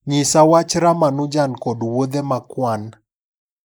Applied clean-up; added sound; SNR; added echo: neural mask model Resemble Enhance denoiser.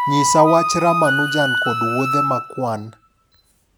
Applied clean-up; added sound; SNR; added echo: none; Wind instrument, woodwind instrument; 2 dB; none.